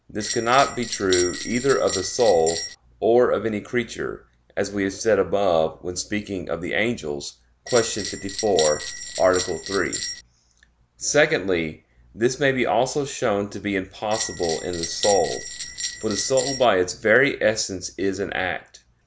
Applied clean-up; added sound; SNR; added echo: none; Bell; 7 dB; none.